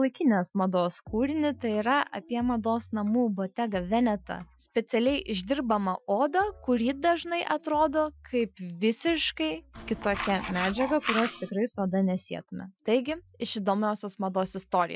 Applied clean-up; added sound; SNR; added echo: classical method Wiener filter.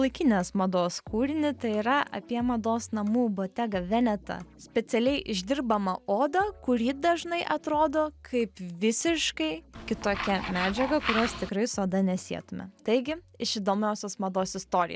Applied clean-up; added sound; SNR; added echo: none; Tools; 6 dB; none.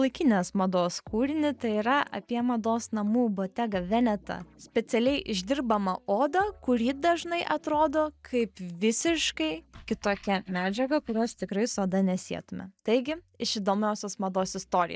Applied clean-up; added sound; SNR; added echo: neural mask model DeepFilterNet 3.